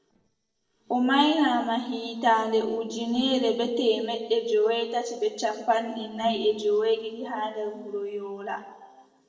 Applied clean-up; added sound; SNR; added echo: neural separator model SepFormer DNS4.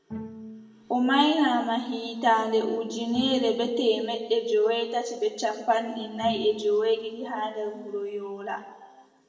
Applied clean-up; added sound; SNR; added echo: none; Bowed string instrument; 18 dB; reverberation time 1.1 s.